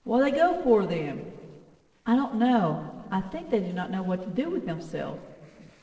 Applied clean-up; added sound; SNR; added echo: neural separator model SepFormer DNS4.